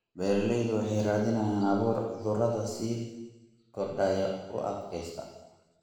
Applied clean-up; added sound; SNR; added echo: none; none; none; reverberation time 1.1 s.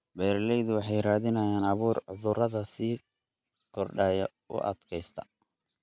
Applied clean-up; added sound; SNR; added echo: none; none; none; none.